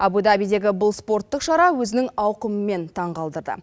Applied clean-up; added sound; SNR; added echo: none; none; none; none.